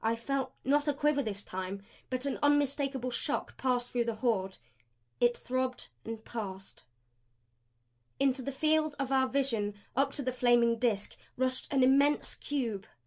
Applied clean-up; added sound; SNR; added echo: none; none; none; none.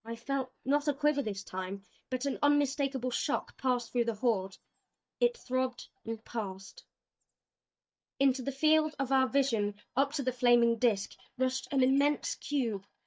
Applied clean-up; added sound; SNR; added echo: neural mask model DeepFilterNet 3.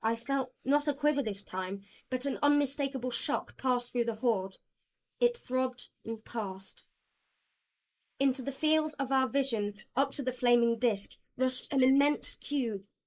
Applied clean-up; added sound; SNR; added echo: neural mask model Resemble Enhance denoiser.